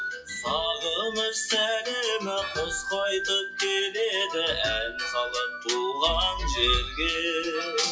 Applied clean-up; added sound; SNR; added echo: classical method WPE with log-MMSE.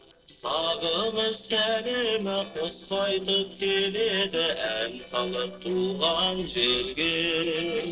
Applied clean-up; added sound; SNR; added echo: neural separator model SepFormer DNS4.